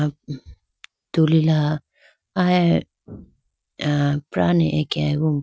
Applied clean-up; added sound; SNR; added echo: none; none; none; none.